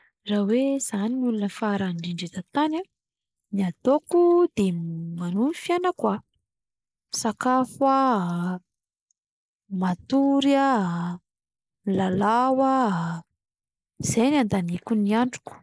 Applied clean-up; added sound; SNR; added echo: neural mask model Resemble Enhance denoiser.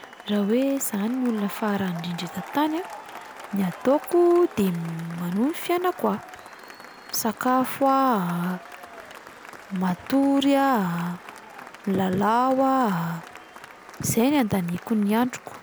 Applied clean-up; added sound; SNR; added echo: none; Applause / Cheering; 17 dB; none.